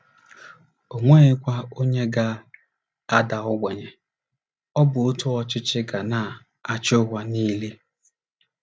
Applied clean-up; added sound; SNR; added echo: none; none; none; none.